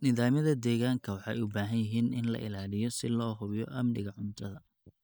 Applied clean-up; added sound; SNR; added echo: neural mask model DeepFilterNet 3.